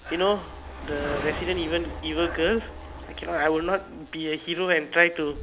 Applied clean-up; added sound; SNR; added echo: none; Animal + Breathing; 11 dB; none.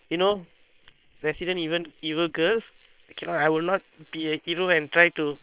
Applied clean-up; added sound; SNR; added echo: neural separator model SepFormer WHAM!.